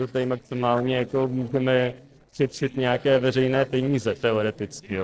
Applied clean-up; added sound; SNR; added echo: neural separator model SepFormer DNS4.